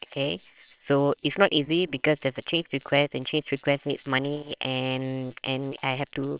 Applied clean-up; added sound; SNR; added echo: neural separator model SepFormer WHAMR!.